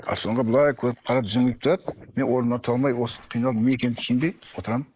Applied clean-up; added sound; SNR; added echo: neural mask model Resemble Enhance denoiser.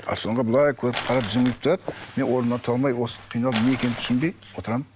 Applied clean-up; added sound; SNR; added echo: none; Crumpling, crinkling; 11 dB; none.